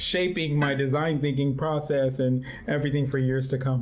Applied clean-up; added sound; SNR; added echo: none; Tools; 19 dB; none.